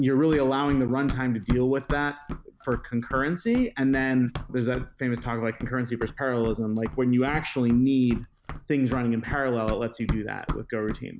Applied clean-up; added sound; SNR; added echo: none; Run; 11 dB; none.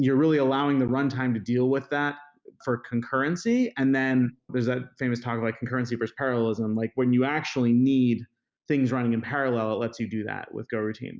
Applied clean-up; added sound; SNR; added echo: none; none; none; none.